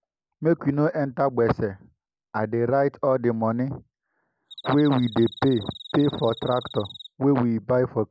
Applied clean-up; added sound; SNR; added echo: none; Cricket; 17 dB; none.